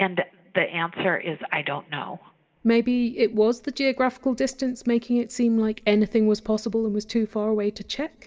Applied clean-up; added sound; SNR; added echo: none; none; none; reverberation time 0.3 s.